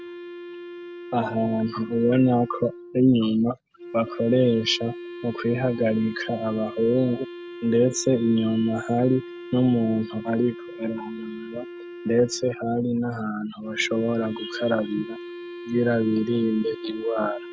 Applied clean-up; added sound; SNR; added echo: none; Wind instrument, woodwind instrument; 14 dB; none.